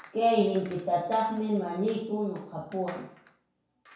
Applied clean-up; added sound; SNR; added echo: none; Chink, clink; 18 dB; reverberation time 0.6 s.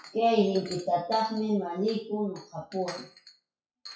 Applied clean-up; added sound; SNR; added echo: classical method WPE with log-MMSE.